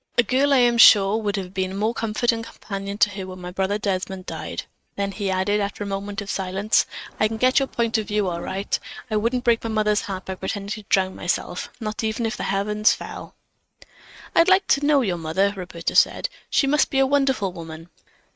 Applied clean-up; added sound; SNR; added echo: neural mask model RNNoise.